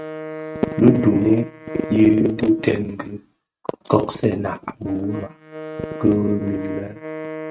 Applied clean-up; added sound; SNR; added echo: neural mask model RNNoise.